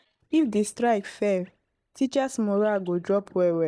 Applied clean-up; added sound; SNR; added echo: neural mask model DeepFilterNet 3.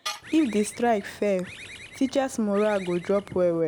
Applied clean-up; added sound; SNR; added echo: none; Tools + Bird; 16 dB; none.